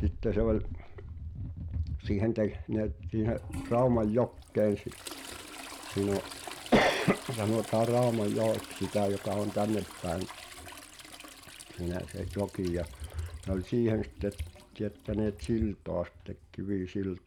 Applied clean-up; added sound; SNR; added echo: none; Trickle, dribble / Toilet flush; 15 dB; none.